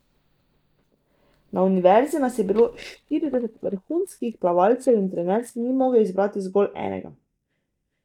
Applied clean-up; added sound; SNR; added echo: neural mask model DeepFilterNet 3.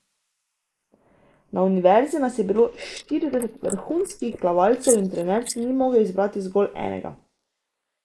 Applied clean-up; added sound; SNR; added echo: neural mask model Resemble Enhance denoiser.